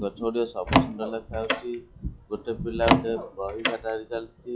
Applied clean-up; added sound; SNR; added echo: classical method log-MMSE.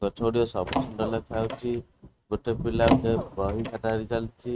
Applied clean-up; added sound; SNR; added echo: neural mask model RNNoise.